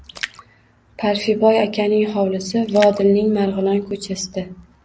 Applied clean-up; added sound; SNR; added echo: none; Splash, splatter; 19 dB; none.